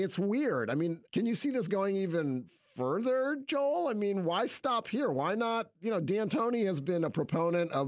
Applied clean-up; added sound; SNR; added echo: none; none; none; none.